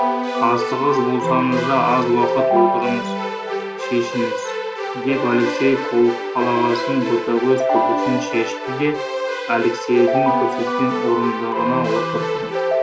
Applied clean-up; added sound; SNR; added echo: none; Keyboard (musical); 1 dB; reverberation time 0.2 s.